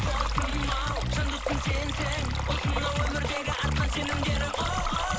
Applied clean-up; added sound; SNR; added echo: none; Stream; 6 dB; none.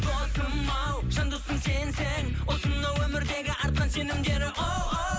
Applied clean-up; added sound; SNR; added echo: none; none; none; none.